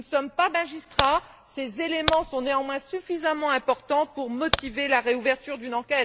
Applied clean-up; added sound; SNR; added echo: none; Crack; 1 dB; none.